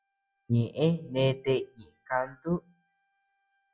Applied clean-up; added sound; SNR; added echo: classical method log-MMSE.